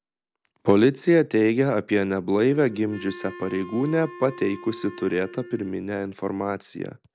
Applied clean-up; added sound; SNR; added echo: none; Wind instrument, woodwind instrument; 17 dB; none.